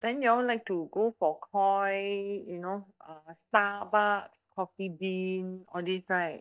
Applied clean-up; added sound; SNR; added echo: neural mask model DeepFilterNet 3.